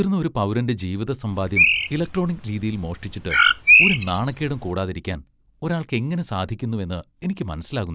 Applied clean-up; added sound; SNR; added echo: none; Bird; -5 dB; none.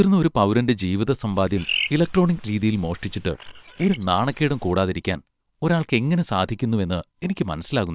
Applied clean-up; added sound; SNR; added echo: neural separator model SepFormer WHAM!.